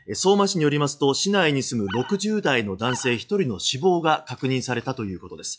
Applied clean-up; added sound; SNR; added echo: classical method log-MMSE.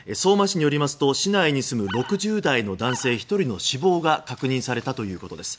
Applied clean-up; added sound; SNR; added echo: none; Animal; 15 dB; none.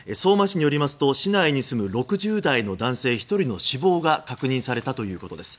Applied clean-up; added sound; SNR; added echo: none; none; none; none.